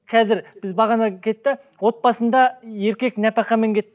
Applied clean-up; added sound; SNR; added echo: none; none; none; none.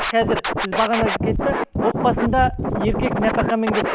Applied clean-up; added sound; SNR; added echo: none; Scratching (performance technique); 1 dB; none.